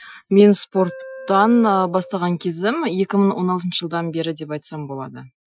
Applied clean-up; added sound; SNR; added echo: classical method Wiener filter.